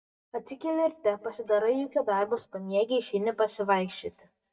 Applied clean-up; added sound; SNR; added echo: neural mask model DeepFilterNet 3.